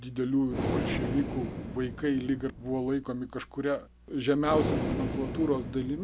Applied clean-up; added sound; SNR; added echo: none; Breathing; 5 dB; none.